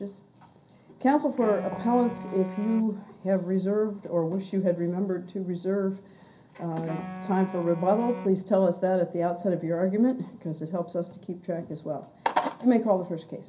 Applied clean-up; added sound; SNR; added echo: none; Wind instrument, woodwind instrument; 13 dB; reverberation time 0.3 s.